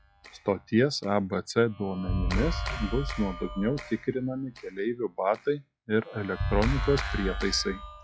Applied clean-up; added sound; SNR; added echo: classical method log-MMSE.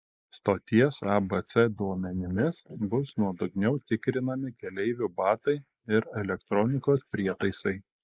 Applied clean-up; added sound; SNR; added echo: neural mask model Resemble Enhance denoiser.